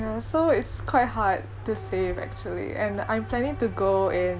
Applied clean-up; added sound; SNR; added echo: none; Subway, metro, underground / Train; 18 dB; none.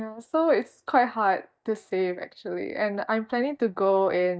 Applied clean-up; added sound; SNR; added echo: neural mask model DeepFilterNet 3.